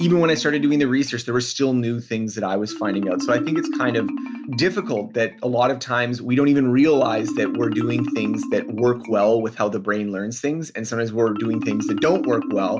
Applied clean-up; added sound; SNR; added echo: none; Marimba, xylophone; 8 dB; none.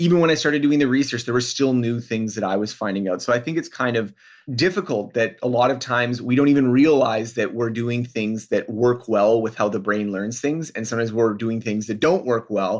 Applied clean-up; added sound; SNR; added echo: none; none; none; none.